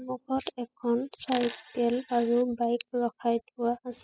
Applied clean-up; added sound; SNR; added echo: classical method spectral subtraction.